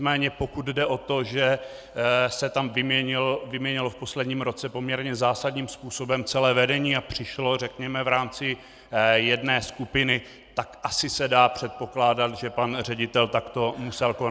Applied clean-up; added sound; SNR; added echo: none; none; none; none.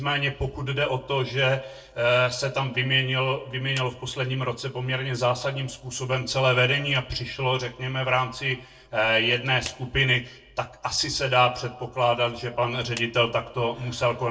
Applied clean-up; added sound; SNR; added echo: neural separator model SepFormer DNS4.